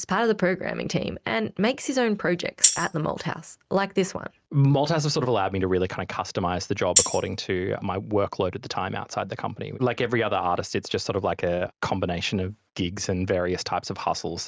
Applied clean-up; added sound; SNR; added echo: neural mask model RNNoise.